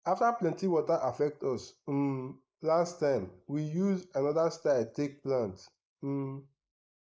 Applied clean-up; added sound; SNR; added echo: neural mask model Resemble Enhance denoiser.